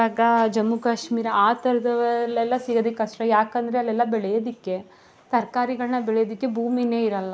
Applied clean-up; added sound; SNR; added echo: none; none; none; none.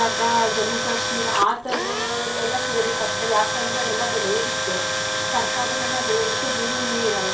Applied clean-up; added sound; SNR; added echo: none; Tools; -1 dB; reverberation time 0.2 s.